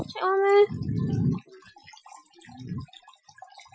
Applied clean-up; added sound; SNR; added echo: classical method Wiener filter.